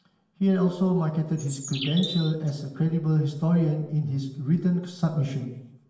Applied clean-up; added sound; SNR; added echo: none; Bird; 10 dB; reverberation time 0.9 s.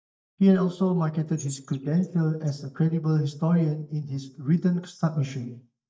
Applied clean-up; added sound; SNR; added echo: neural mask model DeepFilterNet 3.